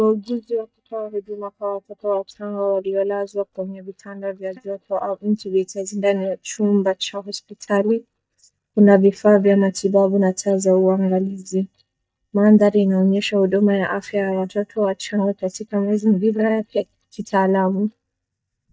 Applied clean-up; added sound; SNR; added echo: neural mask model DeepFilterNet 3.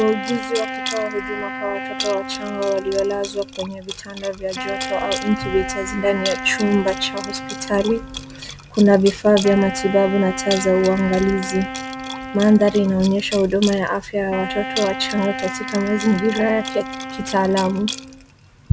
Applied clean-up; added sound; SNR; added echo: none; Liquid + Wind instrument, woodwind instrument; 9 dB; none.